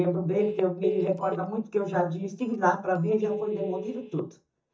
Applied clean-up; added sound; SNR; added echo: neural mask model DeepFilterNet 3.